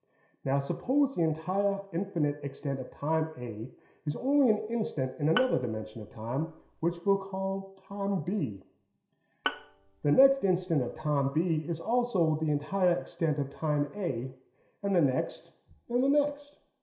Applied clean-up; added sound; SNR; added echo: none; Bowed string instrument; 12 dB; reverberation time 0.5 s.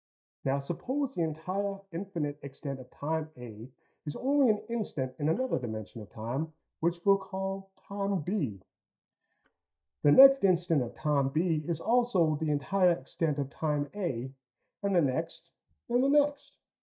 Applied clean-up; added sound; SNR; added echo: neural mask model DeepFilterNet 3.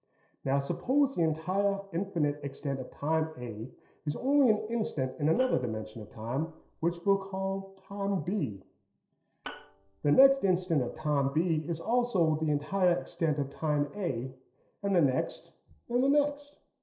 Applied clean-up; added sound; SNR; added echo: neural separator model SepFormer DNS4.